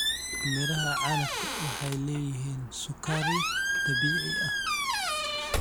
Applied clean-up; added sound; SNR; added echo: none; Squeak; -3 dB; none.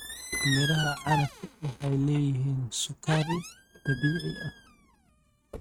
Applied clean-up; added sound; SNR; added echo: neural mask model RNNoise.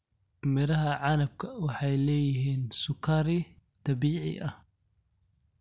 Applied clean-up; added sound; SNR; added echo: none; none; none; none.